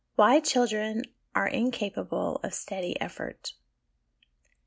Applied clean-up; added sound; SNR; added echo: none; none; none; none.